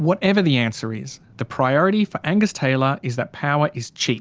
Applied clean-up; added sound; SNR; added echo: none; none; none; none.